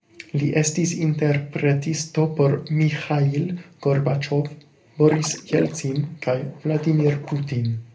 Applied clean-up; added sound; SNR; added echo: none; Splash, splatter; 12 dB; reverberation time 0.3 s.